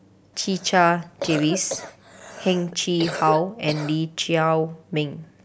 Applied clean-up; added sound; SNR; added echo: none; Cough; 11 dB; none.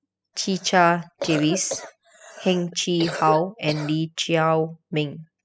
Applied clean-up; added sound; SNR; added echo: classical method spectral subtraction.